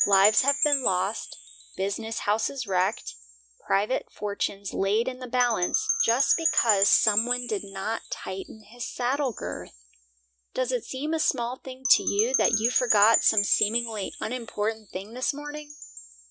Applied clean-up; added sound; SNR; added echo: none; Wind chime / Percussion; 3 dB; none.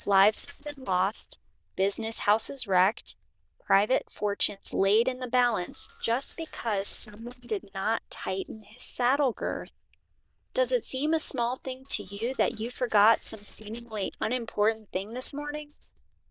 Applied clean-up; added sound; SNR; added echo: neural diffusion model UNIVERSE++.